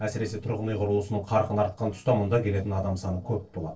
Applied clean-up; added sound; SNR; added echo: neural separator model SepFormer DNS4.